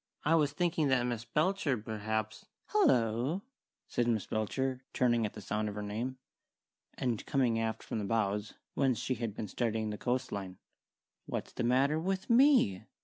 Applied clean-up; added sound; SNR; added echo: none; none; none; none.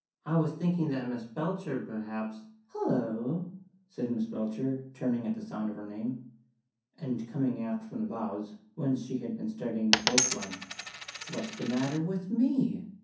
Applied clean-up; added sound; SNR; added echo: none; Coin (dropping); 0 dB; reverberation time 0.6 s.